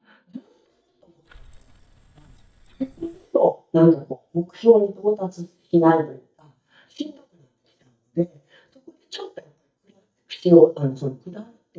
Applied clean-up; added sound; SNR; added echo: neural mask model DeepFilterNet 3.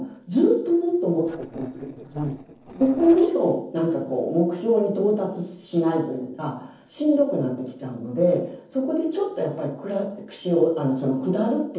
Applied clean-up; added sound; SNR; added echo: neural separator model SepFormer DNS4.